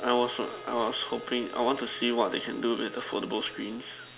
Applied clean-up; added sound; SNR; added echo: none; Wind instrument, woodwind instrument; 18 dB; none.